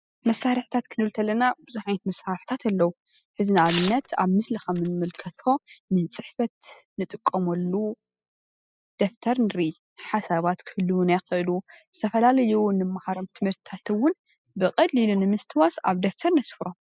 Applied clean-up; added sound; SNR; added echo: classical method spectral subtraction.